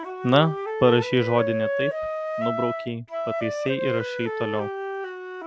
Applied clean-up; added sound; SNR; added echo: none; Wind instrument, woodwind instrument; 3 dB; none.